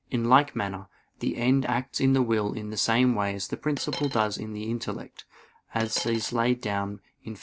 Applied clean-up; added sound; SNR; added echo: none; Coin (dropping); 11 dB; none.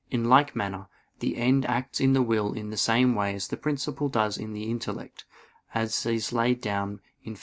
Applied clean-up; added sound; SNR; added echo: none; none; none; none.